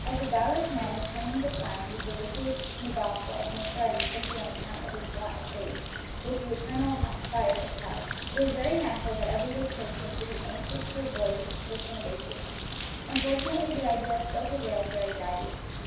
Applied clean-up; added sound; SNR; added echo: none; Bird; 3 dB; reverberation time 0.7 s.